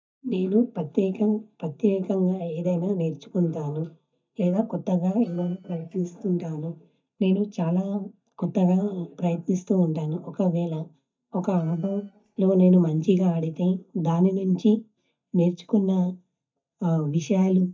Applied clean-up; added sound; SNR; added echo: neural mask model DeepFilterNet 3.